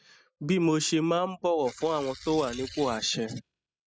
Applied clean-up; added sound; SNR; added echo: classical method spectral subtraction.